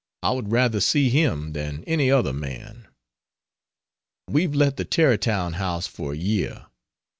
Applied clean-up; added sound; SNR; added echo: none; none; none; none.